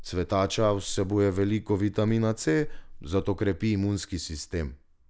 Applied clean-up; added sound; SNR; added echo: none; none; none; none.